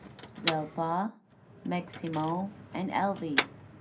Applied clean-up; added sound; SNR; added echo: none; Motor vehicle (road); 1 dB; reverberation time 0.3 s.